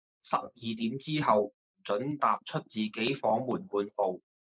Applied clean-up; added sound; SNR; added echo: neural mask model Resemble Enhance denoiser.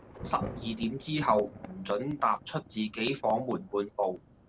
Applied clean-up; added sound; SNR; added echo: none; Thunder / Rain; 14 dB; none.